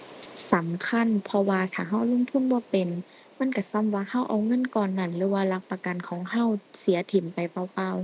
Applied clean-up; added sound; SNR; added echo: none; none; none; none.